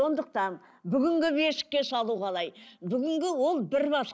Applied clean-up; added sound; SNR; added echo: none; none; none; none.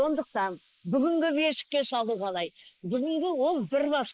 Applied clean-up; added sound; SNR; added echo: neural mask model Resemble Enhance denoiser.